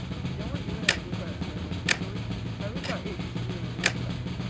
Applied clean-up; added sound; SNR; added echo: none; Tick-tock + Snare drum; -2 dB; none.